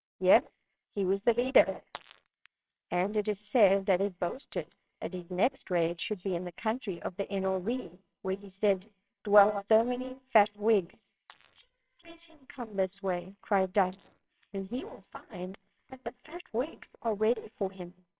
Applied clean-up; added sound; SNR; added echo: neural separator model SepFormer WHAMR!.